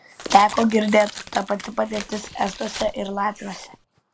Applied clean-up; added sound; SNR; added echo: none; Tearing; 14 dB; none.